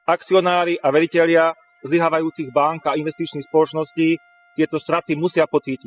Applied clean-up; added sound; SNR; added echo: classical method spectral subtraction.